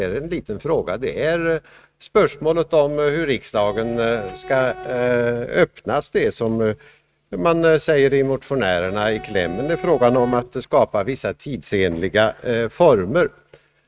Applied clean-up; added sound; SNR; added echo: neural mask model RNNoise.